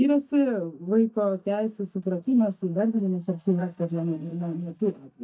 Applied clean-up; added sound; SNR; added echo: neural mask model DeepFilterNet 3.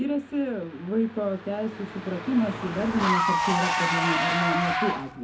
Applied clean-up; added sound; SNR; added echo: none; Engine / Car; 0 dB; reverberation time 0.4 s.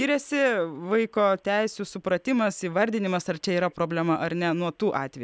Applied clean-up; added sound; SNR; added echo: none; none; none; none.